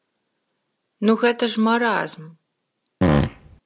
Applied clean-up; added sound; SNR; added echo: none; Fart; -5 dB; none.